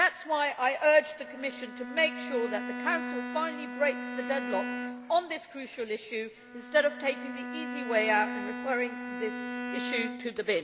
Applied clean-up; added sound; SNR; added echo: none; Bowed string instrument; 7 dB; none.